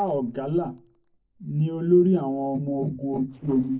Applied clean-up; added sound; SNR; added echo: neural separator model SepFormer DNS4.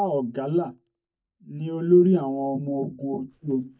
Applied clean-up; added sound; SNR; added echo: neural mask model DeepFilterNet 3.